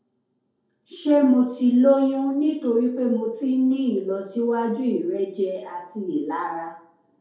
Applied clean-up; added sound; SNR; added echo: none; none; none; reverberation time 2.2 s.